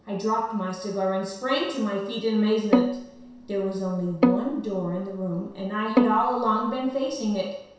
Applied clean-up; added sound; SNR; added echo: none; Bowed string instrument; 1 dB; reverberation time 0.7 s.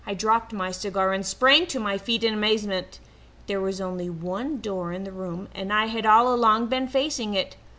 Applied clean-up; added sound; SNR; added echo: none; none; none; none.